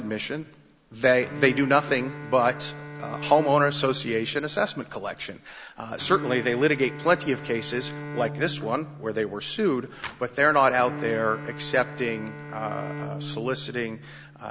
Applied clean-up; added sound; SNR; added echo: none; Bowed string instrument; 12 dB; none.